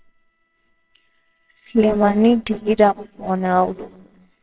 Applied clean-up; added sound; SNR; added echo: neural separator model SepFormer WHAMR!.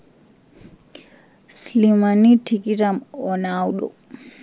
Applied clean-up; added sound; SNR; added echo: none; none; none; none.